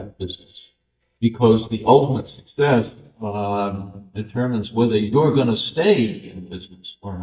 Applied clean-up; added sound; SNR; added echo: neural mask model DeepFilterNet 3.